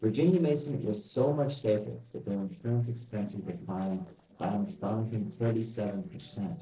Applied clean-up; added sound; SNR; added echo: neural separator model SepFormer DNS4.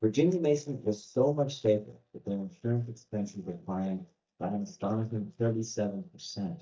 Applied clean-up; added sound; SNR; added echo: neural mask model DeepFilterNet 3.